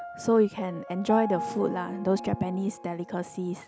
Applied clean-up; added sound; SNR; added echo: none; Piano; 11 dB; none.